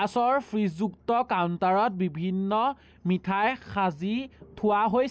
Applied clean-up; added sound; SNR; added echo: none; none; none; none.